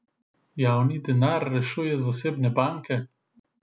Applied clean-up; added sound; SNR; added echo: none; none; none; none.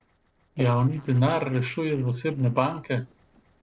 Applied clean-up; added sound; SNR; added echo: neural separator model SepFormer DNS4.